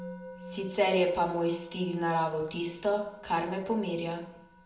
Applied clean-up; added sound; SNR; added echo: none; Musical instrument; 17 dB; reverberation time 0.7 s.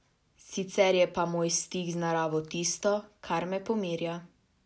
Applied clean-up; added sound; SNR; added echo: none; none; none; none.